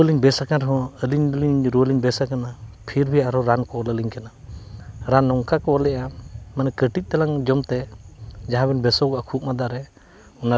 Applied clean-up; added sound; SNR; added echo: none; none; none; none.